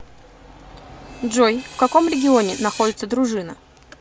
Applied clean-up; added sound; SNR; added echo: none; Screech; 16 dB; none.